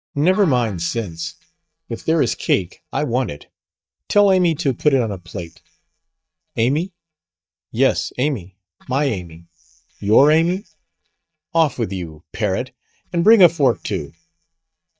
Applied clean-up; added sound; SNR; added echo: neural mask model DeepFilterNet 3.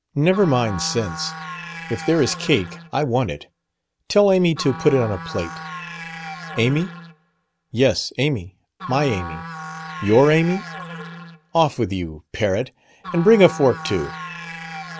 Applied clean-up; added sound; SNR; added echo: none; Musical instrument; 13 dB; none.